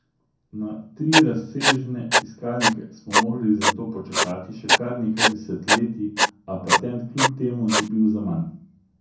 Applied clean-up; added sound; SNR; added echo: none; Writing; -2 dB; reverberation time 0.5 s.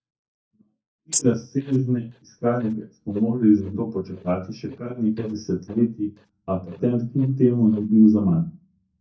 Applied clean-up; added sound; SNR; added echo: neural mask model DeepFilterNet 3.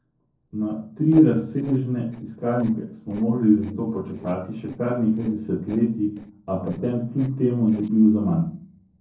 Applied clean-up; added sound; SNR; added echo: neural separator model SepFormer DNS4.